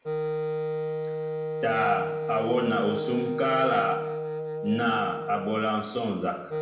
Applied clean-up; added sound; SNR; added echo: none; Wind instrument, woodwind instrument; 3 dB; reverberation time 0.7 s.